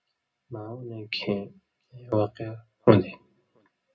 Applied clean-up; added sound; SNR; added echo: none; none; none; reverberation time 0.2 s.